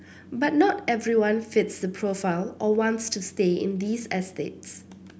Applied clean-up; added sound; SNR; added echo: none; none; none; none.